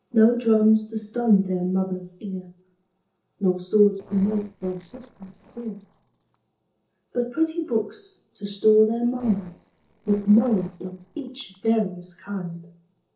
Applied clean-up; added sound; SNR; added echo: neural separator model SepFormer DNS4.